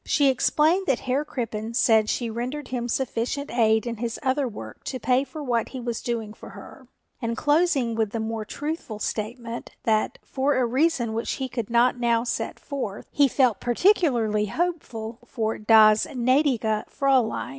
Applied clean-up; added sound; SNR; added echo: none; none; none; none.